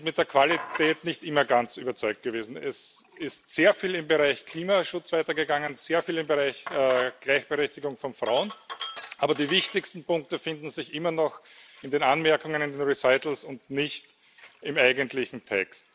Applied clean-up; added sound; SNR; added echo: none; Sink (filling or washing); 17 dB; none.